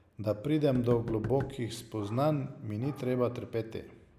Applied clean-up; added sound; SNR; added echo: none; Knock; 12 dB; none.